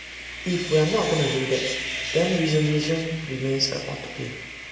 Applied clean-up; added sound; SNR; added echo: none; Sawing; 8 dB; reverberation time 1.4 s.